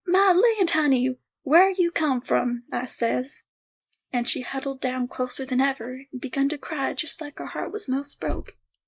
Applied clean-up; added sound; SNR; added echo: neural mask model Resemble Enhance denoiser.